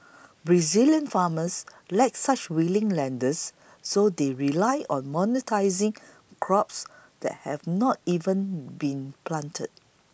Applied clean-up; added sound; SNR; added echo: none; none; none; none.